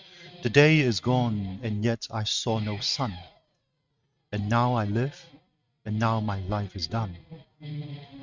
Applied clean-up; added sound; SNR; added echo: neural mask model RNNoise.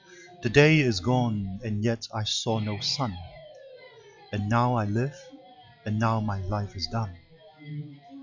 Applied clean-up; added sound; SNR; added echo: classical method log-MMSE.